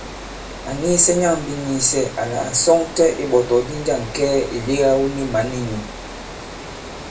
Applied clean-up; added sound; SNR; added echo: none; Water; 13 dB; reverberation time 0.2 s.